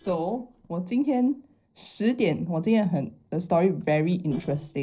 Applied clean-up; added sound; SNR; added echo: neural separator model SepFormer DNS4.